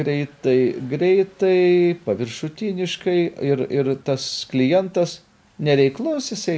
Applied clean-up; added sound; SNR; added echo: none; none; none; none.